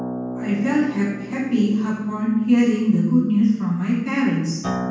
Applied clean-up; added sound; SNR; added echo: none; Acoustic guitar; 12 dB; reverberation time 1.2 s.